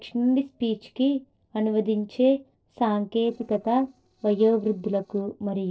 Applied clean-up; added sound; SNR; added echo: neural separator model SepFormer DNS4.